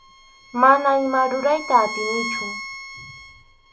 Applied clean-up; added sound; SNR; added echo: none; Bowed string instrument; 11 dB; none.